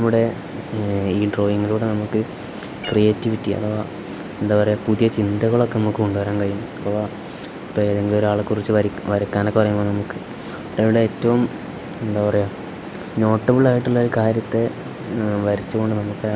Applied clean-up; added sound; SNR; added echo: none; Meow; 18 dB; none.